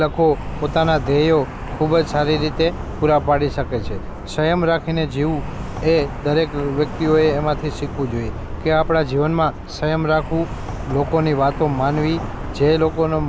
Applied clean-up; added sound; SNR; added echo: none; Traffic noise, roadway noise; 9 dB; none.